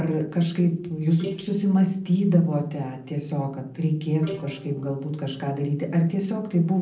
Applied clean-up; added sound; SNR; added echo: neural separator model SepFormer DNS4.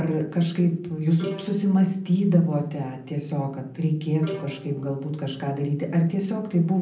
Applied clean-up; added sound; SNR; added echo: none; Bowed string instrument; 18 dB; reverberation time 0.6 s.